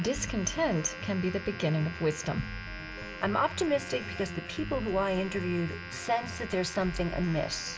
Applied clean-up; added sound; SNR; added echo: none; Domestic sounds, home sounds; 12 dB; reverberation time 0.9 s.